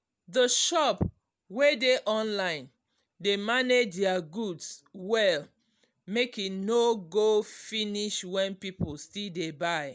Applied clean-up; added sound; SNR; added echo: none; none; none; none.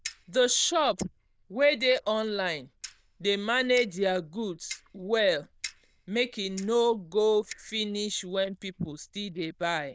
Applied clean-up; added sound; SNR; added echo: neural diffusion model UNIVERSE++.